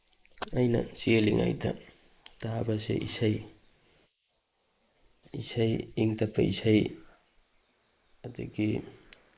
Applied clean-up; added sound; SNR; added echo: neural mask model Resemble Enhance denoiser.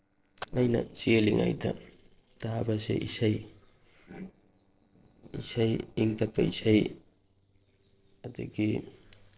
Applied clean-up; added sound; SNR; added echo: neural separator model SepFormer DNS4.